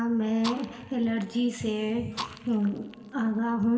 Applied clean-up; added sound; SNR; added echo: none; Fire; 15 dB; reverberation time 1.9 s.